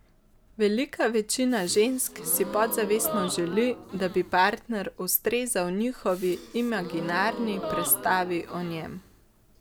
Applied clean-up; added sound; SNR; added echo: none; Gasp; 11 dB; none.